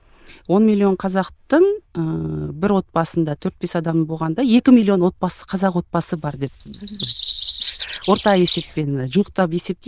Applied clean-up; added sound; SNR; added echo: neural diffusion model UNIVERSE++.